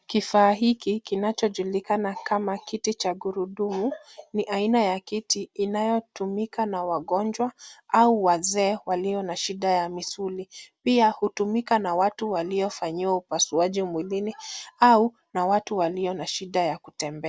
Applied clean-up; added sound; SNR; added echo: none; none; none; none.